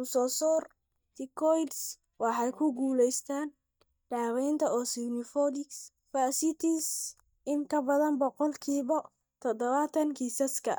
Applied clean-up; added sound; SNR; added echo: neural mask model DeepFilterNet 3.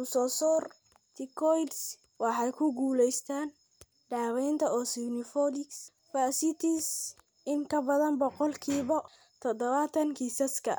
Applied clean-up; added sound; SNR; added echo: none; none; none; none.